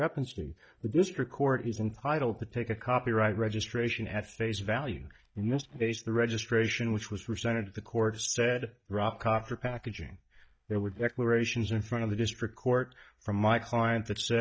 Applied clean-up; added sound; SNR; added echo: neural mask model DeepFilterNet 3.